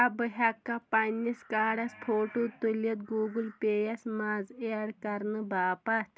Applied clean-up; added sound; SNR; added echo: none; none; none; none.